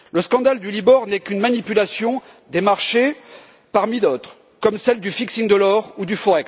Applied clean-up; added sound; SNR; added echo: none; none; none; none.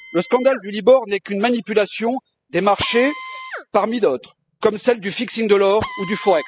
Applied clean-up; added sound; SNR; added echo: classical method spectral subtraction.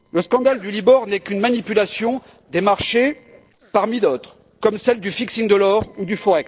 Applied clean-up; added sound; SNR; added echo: neural separator model SepFormer DNS4.